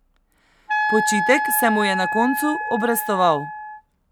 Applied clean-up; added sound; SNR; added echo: none; Wind instrument, woodwind instrument; 2 dB; none.